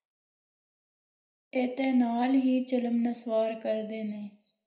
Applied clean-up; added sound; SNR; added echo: none; none; none; reverberation time 0.5 s.